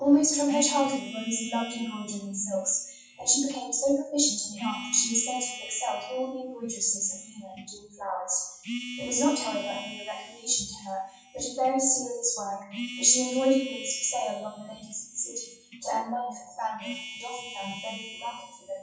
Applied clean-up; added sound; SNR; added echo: classical method WPE with log-MMSE.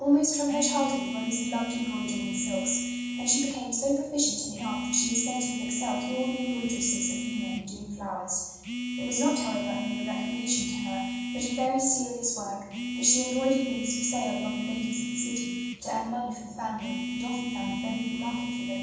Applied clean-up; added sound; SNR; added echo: none; Telephone; 3 dB; reverberation time 1.2 s.